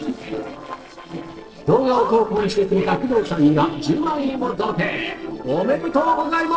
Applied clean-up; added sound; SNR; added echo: neural separator model SepFormer DNS4.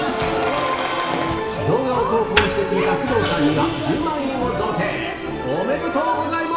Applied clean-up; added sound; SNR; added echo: none; Wood; 11 dB; reverberation time 2.2 s.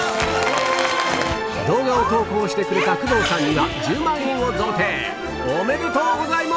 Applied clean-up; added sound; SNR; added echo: none; none; none; none.